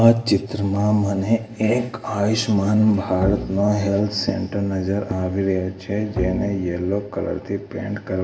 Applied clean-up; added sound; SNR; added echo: none; Bowed string instrument; 10 dB; reverberation time 1.7 s.